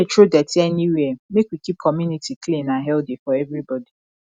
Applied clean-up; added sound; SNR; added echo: none; none; none; none.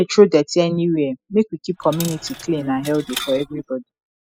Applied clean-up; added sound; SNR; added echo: classical method spectral subtraction.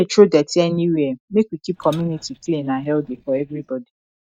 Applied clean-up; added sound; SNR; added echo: neural mask model DeepFilterNet 3.